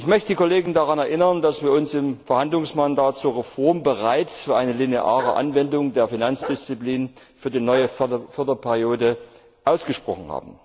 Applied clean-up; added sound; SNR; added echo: none; Bark; 16 dB; none.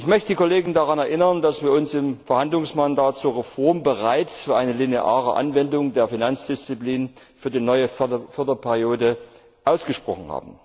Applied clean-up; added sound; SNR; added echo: none; none; none; none.